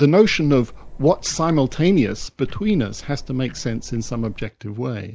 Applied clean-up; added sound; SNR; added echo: none; Tick-tock; 13 dB; none.